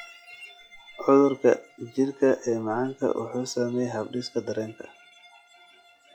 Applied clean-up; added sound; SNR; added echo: classical method log-MMSE.